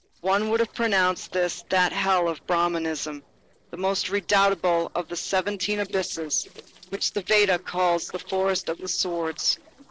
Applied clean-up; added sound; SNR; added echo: neural separator model SepFormer DNS4.